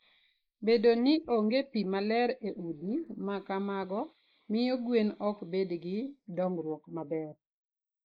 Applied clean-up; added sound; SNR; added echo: neural mask model Resemble Enhance denoiser.